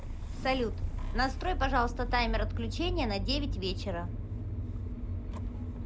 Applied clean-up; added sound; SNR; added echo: none; Engine starting / Motor vehicle (road); -1 dB; none.